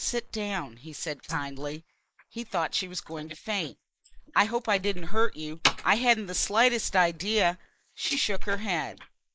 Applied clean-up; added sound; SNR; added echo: neural mask model Resemble Enhance denoiser.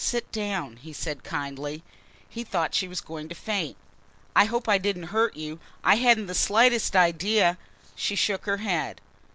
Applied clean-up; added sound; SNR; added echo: none; none; none; none.